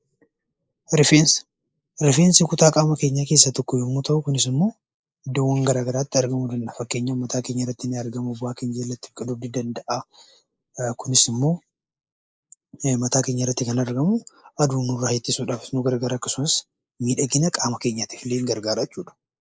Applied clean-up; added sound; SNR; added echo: neural mask model Resemble Enhance denoiser.